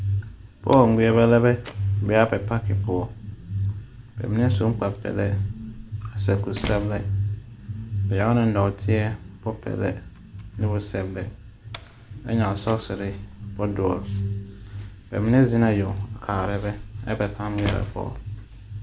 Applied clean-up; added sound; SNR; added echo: none; Slam; 18 dB; none.